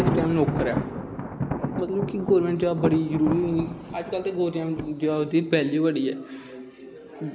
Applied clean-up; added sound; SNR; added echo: none; Thunder; 6 dB; none.